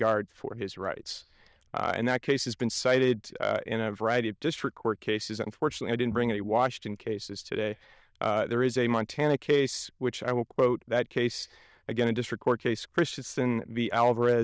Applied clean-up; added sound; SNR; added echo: neural diffusion model UNIVERSE++.